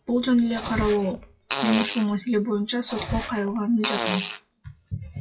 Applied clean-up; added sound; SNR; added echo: classical method WPE with log-MMSE.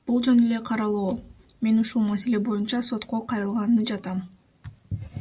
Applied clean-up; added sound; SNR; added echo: none; none; none; none.